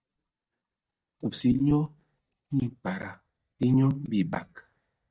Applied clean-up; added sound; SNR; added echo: neural mask model DeepFilterNet 3.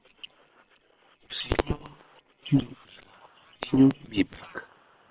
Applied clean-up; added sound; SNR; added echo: neural separator model SepFormer WHAM!.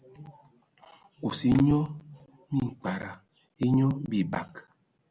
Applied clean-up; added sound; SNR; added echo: none; none; none; none.